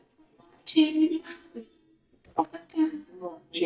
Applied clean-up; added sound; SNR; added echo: neural mask model DeepFilterNet 3.